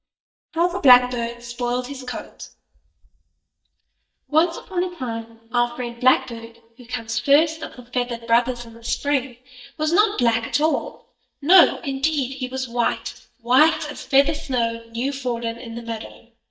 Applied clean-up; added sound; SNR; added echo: neural mask model DeepFilterNet 3.